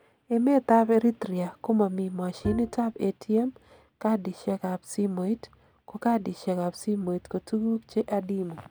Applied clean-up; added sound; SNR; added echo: none; Bowed string instrument; 10 dB; none.